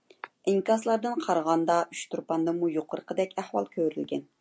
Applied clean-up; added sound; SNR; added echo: none; none; none; none.